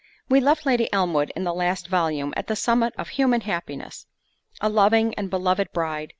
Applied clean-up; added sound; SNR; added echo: none; none; none; none.